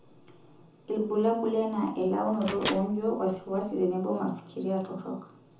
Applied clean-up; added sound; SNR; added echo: none; Microwave oven; 11 dB; reverberation time 0.5 s.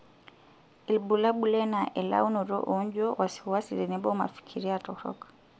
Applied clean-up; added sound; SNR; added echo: none; none; none; none.